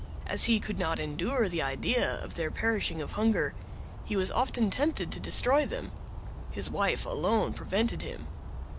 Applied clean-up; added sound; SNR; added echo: none; Bird vocalization, bird call, bird song; 8 dB; none.